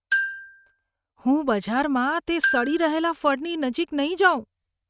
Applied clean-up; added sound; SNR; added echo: neural mask model RNNoise.